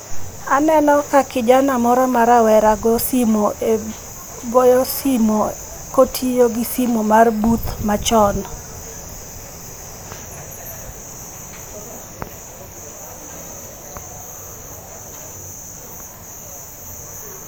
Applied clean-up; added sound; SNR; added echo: none; none; none; none.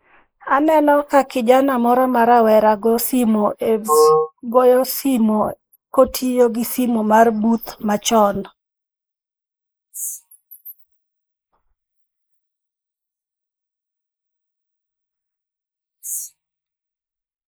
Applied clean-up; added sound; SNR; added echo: neural mask model Resemble Enhance denoiser.